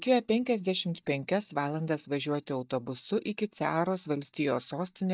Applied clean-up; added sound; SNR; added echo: neural mask model DeepFilterNet 3.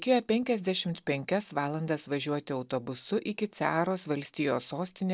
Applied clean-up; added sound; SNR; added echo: none; none; none; none.